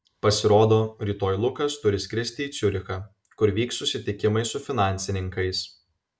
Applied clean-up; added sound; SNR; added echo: none; none; none; none.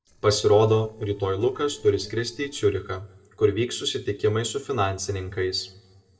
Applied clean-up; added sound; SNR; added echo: neural separator model SepFormer DNS4.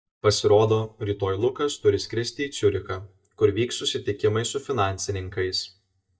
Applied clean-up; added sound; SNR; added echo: neural mask model DeepFilterNet 3.